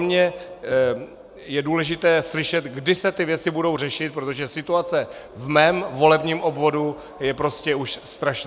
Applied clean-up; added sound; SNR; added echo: none; none; none; none.